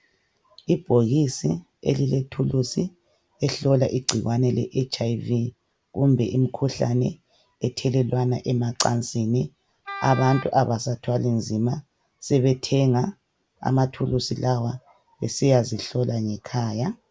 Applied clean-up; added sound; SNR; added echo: none; Wind instrument, woodwind instrument; 12 dB; none.